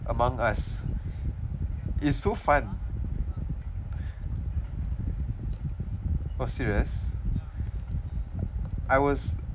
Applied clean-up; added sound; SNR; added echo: none; none; none; none.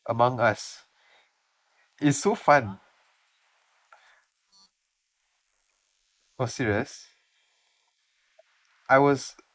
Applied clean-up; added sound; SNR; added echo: neural mask model Resemble Enhance denoiser.